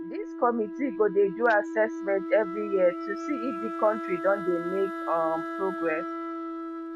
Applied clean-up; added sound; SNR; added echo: none; Wind instrument, woodwind instrument; 7 dB; none.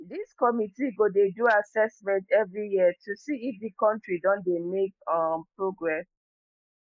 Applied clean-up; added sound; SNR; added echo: neural mask model Resemble Enhance denoiser.